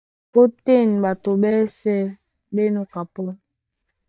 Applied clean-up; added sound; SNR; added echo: neural mask model DeepFilterNet 3.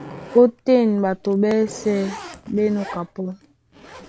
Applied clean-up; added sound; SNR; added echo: none; Zipper (clothing); 18 dB; none.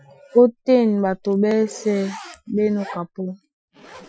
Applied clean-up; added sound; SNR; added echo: classical method Wiener filter.